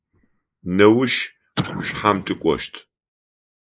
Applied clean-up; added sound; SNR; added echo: neural mask model Resemble Enhance denoiser.